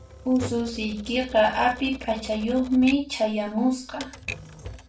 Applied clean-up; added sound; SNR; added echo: none; Typewriter; 14 dB; reverberation time 0.3 s.